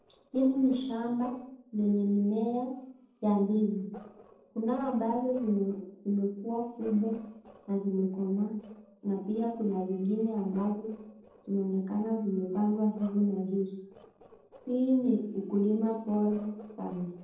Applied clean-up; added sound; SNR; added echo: neural separator model SepFormer DNS4.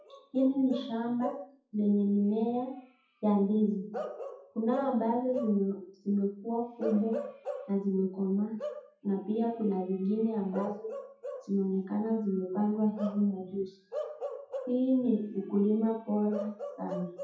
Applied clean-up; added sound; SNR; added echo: classical method WPE with log-MMSE.